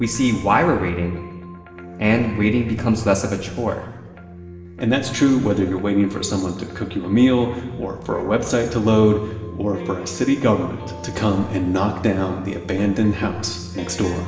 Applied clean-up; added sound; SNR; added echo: none; none; none; reverberation time 1.3 s.